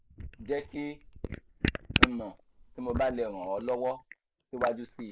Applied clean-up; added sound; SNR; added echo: neural mask model Resemble Enhance denoiser.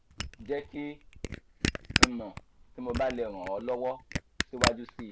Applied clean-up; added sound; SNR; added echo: none; Camera; -3 dB; none.